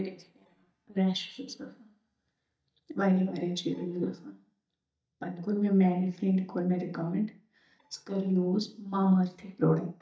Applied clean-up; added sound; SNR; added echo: neural mask model DeepFilterNet 3.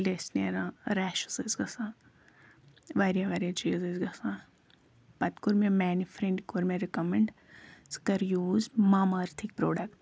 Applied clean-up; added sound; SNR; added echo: none; none; none; none.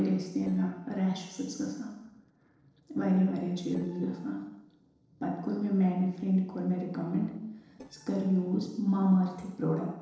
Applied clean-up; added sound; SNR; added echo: neural separator model SepFormer DNS4.